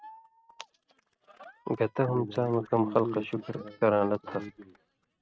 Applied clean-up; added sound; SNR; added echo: neural mask model RNNoise.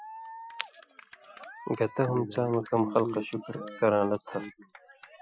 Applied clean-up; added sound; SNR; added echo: classical method Wiener filter.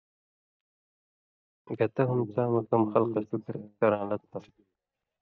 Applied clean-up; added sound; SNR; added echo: neural mask model DeepFilterNet 3.